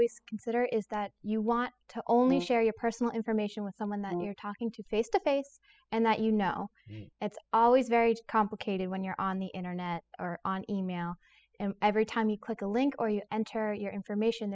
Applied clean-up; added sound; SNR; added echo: classical method spectral subtraction.